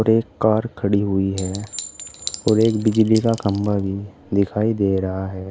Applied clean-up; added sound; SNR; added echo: none; Chink, clink; 16 dB; none.